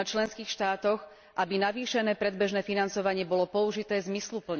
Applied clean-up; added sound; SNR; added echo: none; none; none; none.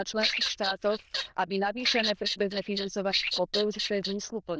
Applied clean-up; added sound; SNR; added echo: neural diffusion model UNIVERSE++.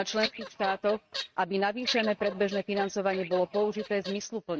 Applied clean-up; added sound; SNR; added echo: neural mask model RNNoise.